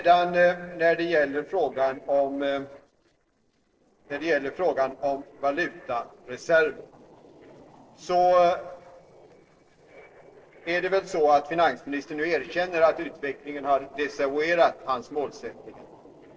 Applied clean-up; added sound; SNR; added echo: neural separator model SepFormer DNS4.